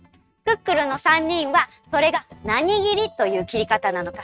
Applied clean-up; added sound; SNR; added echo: neural mask model RNNoise.